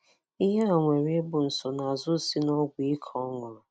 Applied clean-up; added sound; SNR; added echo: none; none; none; none.